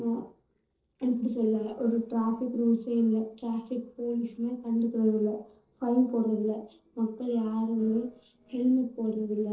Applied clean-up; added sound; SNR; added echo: neural separator model SepFormer DNS4.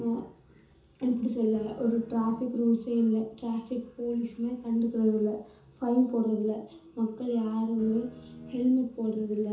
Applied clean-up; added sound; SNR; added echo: none; Guitar; 17 dB; reverberation time 0.6 s.